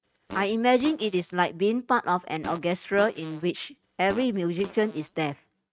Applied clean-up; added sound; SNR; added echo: neural mask model RNNoise.